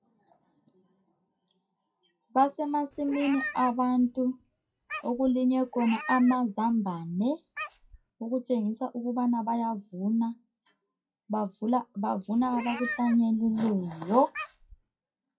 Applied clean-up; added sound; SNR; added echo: classical method WPE with log-MMSE.